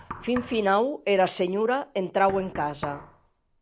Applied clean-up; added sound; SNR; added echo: none; Knock; 17 dB; none.